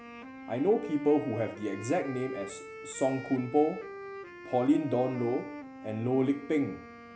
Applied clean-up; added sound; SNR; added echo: none; Wind instrument, woodwind instrument; 13 dB; none.